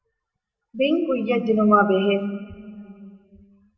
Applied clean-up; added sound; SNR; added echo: none; none; none; reverberation time 1.4 s.